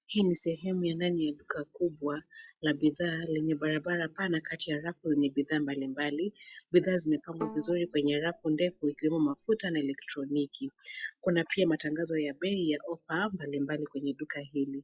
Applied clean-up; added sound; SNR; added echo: classical method log-MMSE.